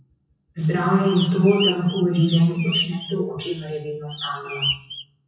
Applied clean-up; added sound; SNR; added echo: classical method WPE with log-MMSE.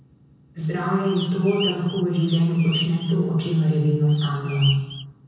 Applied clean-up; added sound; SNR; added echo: none; Bird; 12 dB; reverberation time 1.1 s.